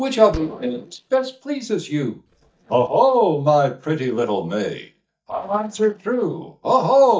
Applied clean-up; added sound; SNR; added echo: neural mask model DeepFilterNet 3.